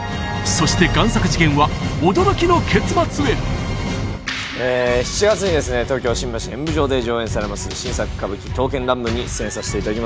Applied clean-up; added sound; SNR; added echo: none; none; none; none.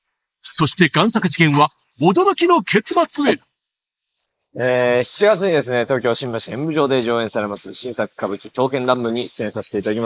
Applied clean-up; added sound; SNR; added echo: neural mask model Resemble Enhance denoiser.